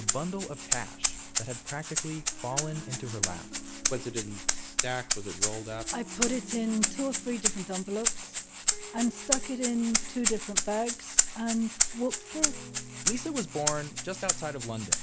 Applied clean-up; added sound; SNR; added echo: none; Rattle (instrument); -3 dB; none.